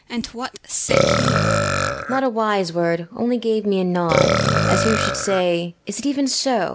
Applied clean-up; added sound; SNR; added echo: none; Burping, eructation; 0 dB; none.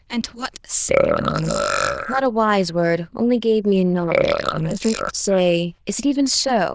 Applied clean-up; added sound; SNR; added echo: neural diffusion model UNIVERSE++.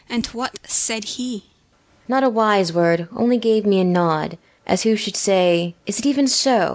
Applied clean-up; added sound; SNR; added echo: none; none; none; none.